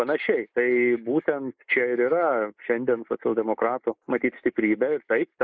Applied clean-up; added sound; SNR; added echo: neural mask model Resemble Enhance denoiser.